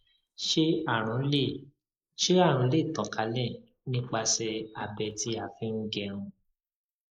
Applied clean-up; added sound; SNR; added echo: neural mask model Resemble Enhance denoiser.